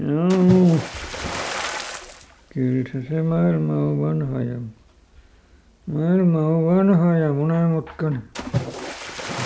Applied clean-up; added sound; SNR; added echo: none; Splash, splatter; 12 dB; none.